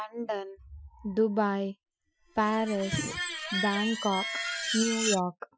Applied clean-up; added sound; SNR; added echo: classical method Wiener filter.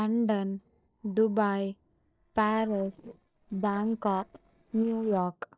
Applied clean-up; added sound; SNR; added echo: neural separator model SepFormer DNS4.